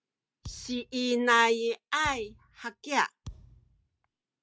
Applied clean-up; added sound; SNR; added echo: none; Thump, thud; 19 dB; none.